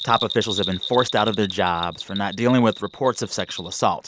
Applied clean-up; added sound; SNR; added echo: none; Bell; 11 dB; none.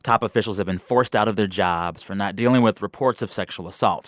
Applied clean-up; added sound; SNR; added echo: none; none; none; none.